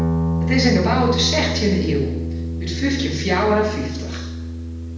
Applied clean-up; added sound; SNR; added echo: none; Guitar; 1 dB; reverberation time 0.9 s.